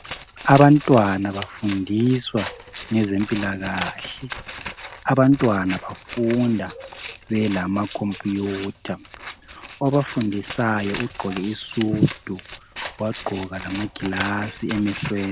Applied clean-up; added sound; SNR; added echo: none; Scissors; 14 dB; none.